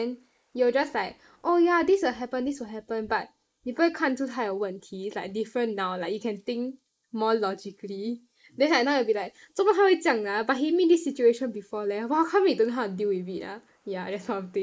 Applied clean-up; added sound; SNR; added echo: neural mask model Resemble Enhance denoiser.